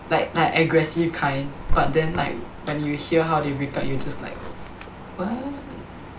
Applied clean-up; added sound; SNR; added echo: none; Drawer open or close; 6 dB; none.